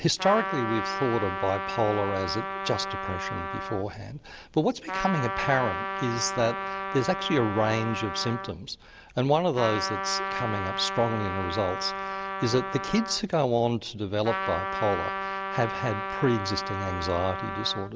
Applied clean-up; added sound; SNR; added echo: none; Trumpet; 5 dB; none.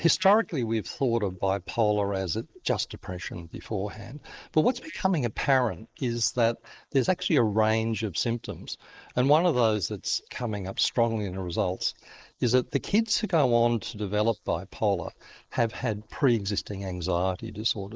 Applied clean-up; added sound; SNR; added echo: neural mask model Resemble Enhance denoiser.